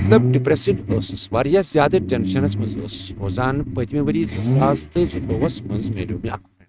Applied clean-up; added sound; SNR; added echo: neural mask model RNNoise.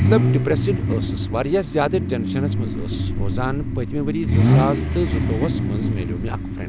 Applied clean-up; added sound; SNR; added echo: none; Idling / Accelerating, revving, vroom / Car; -4 dB; none.